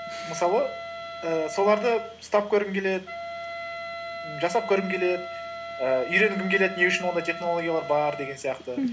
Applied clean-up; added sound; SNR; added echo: none; Wind instrument, woodwind instrument; 10 dB; none.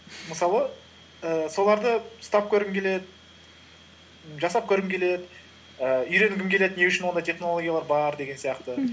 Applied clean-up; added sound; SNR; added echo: none; none; none; none.